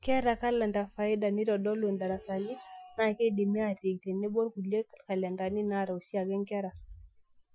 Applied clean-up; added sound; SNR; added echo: classical method Wiener filter.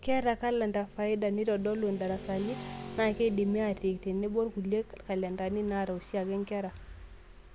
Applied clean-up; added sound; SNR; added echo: none; Motorcycle / Traffic noise, roadway noise; 17 dB; none.